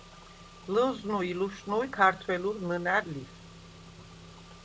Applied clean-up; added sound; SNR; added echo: none; Engine / Car; 18 dB; none.